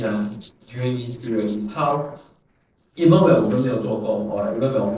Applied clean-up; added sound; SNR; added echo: neural separator model SepFormer DNS4.